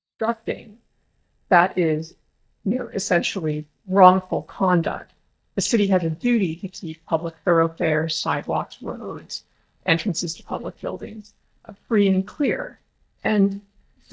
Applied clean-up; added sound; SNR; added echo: neural mask model DeepFilterNet 3.